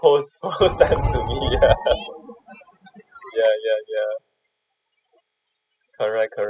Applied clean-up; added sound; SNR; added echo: classical method spectral subtraction.